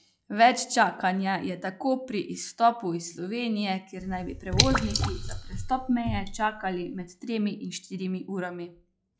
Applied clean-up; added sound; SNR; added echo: classical method log-MMSE.